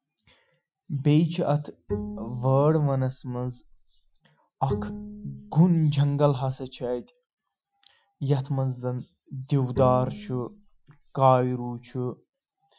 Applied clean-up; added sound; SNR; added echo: classical method Wiener filter.